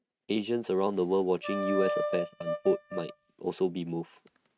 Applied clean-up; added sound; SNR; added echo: neural mask model RNNoise.